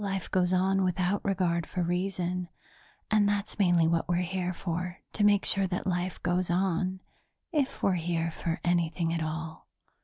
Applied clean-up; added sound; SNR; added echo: none; none; none; none.